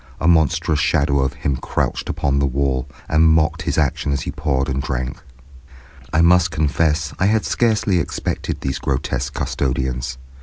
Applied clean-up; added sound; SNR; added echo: none; none; none; none.